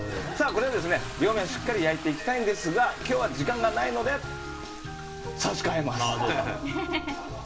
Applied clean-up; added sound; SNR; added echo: none; Toilet flush; 13 dB; reverberation time 0.4 s.